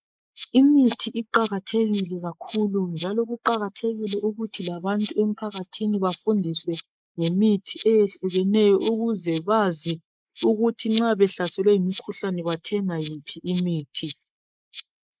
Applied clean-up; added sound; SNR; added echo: neural mask model Resemble Enhance denoiser.